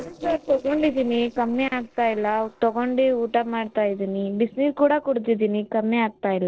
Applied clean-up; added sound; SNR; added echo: neural separator model SepFormer DNS4.